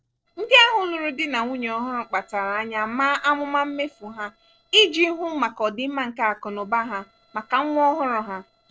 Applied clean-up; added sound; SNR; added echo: neural separator model SepFormer DNS4.